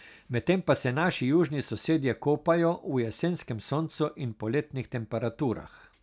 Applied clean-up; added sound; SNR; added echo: none; none; none; none.